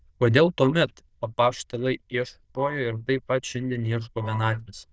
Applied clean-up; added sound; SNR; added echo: neural diffusion model UNIVERSE++.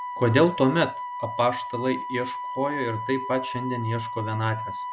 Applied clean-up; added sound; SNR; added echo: none; Wind instrument, woodwind instrument; 7 dB; none.